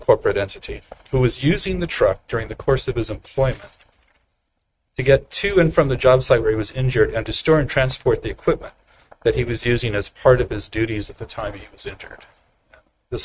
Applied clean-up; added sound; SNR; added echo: neural mask model RNNoise.